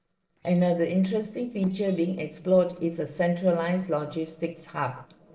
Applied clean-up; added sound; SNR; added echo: neural separator model SepFormer DNS4.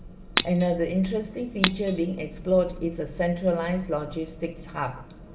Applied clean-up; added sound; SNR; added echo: none; Shatter; 3 dB; reverberation time 2.7 s.